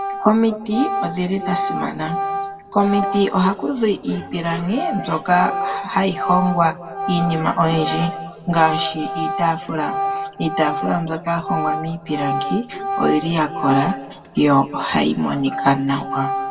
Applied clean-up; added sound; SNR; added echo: none; Organ; 6 dB; reverberation time 1.3 s.